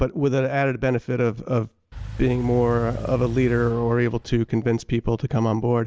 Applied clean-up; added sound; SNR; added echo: none; Engine / Car; 13 dB; none.